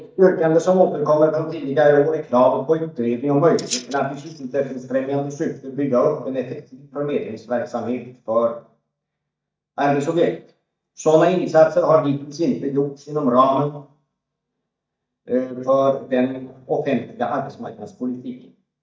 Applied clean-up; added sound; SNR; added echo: neural mask model DeepFilterNet 3.